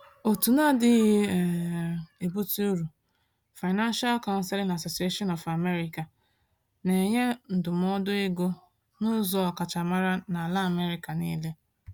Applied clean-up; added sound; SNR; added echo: none; none; none; none.